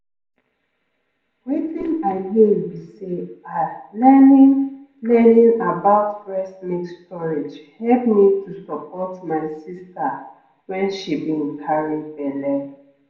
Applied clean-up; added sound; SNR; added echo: none; none; none; reverberation time 0.5 s.